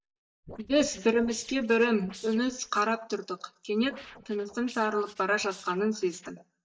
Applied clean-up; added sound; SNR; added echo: neural mask model DeepFilterNet 3.